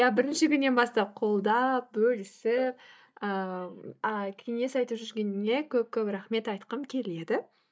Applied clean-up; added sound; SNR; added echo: neural mask model DeepFilterNet 3.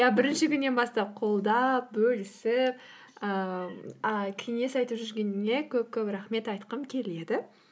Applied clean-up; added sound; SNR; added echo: none; none; none; none.